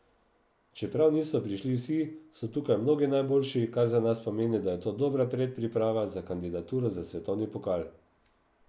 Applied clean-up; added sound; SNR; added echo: none; none; none; none.